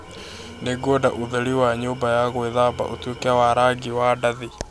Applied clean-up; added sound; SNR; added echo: none; Tools; 18 dB; none.